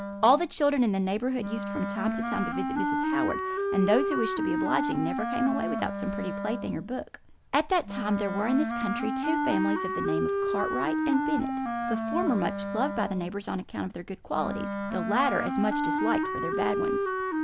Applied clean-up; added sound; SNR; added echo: none; Wind instrument, woodwind instrument; 1 dB; none.